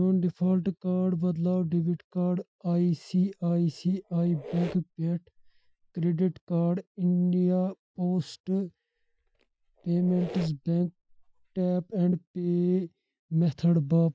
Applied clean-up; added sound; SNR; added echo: classical method Wiener filter.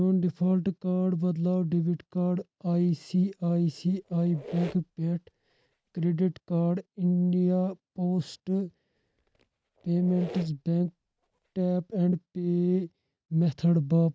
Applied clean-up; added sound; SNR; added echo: neural mask model RNNoise.